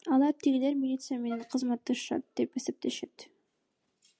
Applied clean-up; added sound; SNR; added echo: none; Wind instrument, woodwind instrument; 18 dB; none.